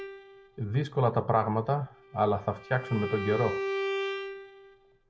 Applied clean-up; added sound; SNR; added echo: none; Bowed string instrument; 7 dB; none.